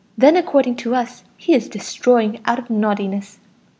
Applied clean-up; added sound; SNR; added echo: none; none; none; none.